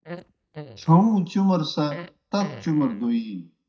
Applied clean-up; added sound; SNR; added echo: neural mask model DeepFilterNet 3.